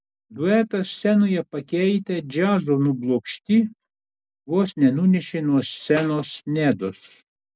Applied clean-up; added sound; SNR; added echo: none; Tambourine; 13 dB; none.